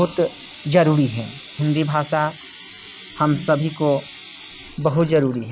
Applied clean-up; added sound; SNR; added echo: none; Water tap, faucet; 19 dB; none.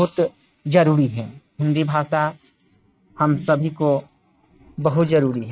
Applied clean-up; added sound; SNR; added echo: neural mask model RNNoise.